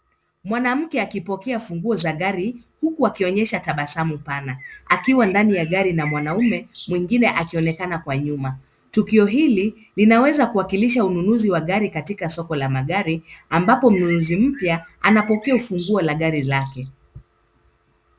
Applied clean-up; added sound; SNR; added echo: none; Bird; 16 dB; none.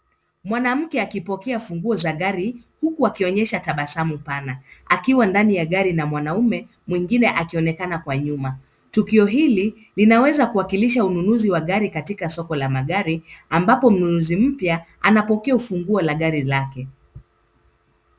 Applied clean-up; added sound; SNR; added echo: none; none; none; none.